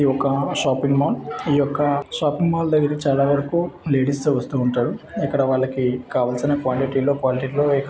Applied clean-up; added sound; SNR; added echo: none; none; none; none.